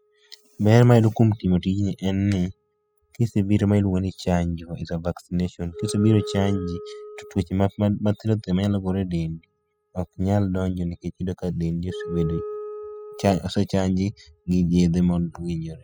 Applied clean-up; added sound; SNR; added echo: classical method spectral subtraction.